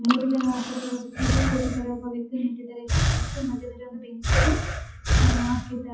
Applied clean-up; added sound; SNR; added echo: classical method WPE with log-MMSE.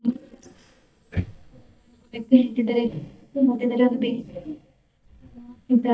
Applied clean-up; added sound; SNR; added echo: neural mask model DeepFilterNet 3.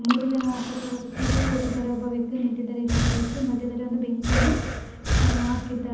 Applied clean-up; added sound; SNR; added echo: none; Breathing; 0 dB; reverberation time 0.8 s.